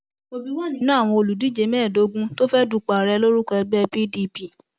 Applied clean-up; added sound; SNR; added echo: none; none; none; none.